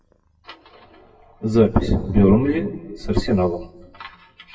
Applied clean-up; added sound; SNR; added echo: classical method WPE with log-MMSE.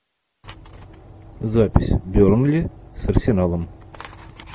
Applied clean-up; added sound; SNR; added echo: none; none; none; none.